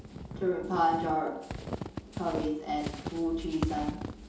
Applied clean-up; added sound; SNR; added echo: none; Squeak / Walk, footsteps; 7 dB; reverberation time 2.8 s.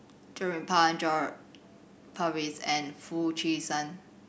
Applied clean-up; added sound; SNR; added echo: none; none; none; none.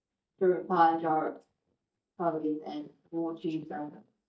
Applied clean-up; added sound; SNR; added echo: neural mask model DeepFilterNet 3.